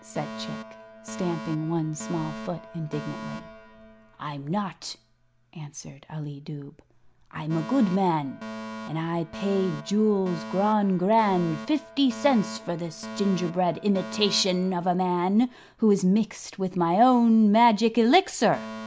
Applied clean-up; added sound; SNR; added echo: none; Alarm; 15 dB; none.